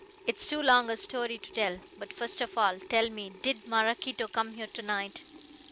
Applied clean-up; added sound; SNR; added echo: none; Sink (filling or washing) / Water tap, faucet; 20 dB; none.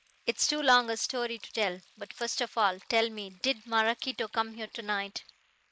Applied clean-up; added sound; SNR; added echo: neural mask model Resemble Enhance denoiser.